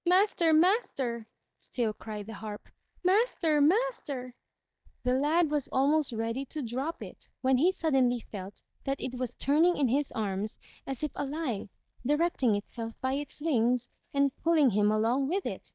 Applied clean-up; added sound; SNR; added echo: neural mask model DeepFilterNet 3.